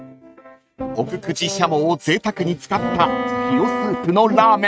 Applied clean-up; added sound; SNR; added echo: neural mask model RNNoise.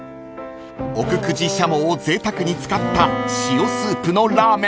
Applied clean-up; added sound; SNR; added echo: none; Bowed string instrument; 6 dB; none.